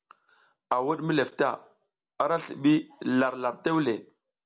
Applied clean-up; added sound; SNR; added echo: none; none; none; none.